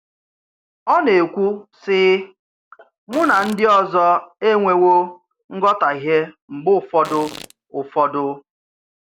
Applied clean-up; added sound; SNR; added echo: none; Fart; 18 dB; none.